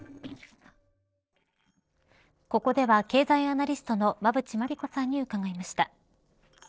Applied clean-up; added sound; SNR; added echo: neural separator model SepFormer DNS4.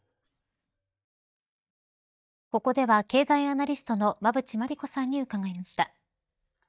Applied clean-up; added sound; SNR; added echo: neural mask model DeepFilterNet 3.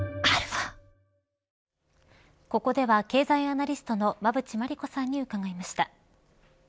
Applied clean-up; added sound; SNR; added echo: none; none; none; none.